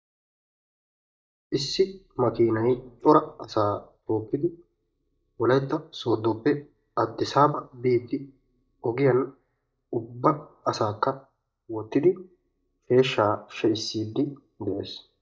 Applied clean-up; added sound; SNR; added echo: neural mask model DeepFilterNet 3.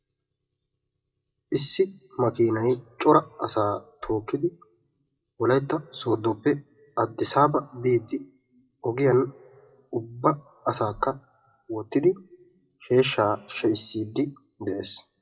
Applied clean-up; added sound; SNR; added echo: classical method WPE with log-MMSE.